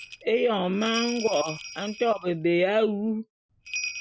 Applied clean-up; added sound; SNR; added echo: none; Bell; 13 dB; none.